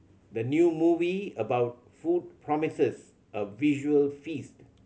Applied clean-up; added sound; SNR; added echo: none; none; none; none.